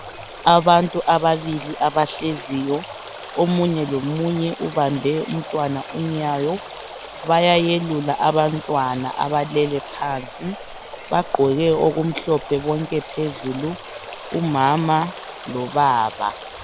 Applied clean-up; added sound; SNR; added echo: none; Stream; 14 dB; none.